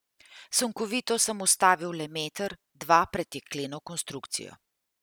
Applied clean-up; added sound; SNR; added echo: none; none; none; none.